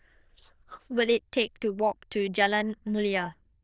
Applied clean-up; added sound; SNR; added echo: neural diffusion model UNIVERSE++.